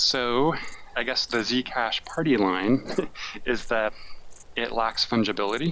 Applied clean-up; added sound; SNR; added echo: none; Insect; 12 dB; none.